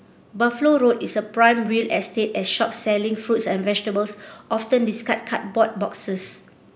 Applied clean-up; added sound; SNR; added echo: none; none; none; none.